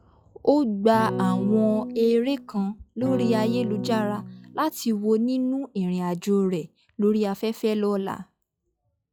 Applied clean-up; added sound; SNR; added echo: classical method log-MMSE.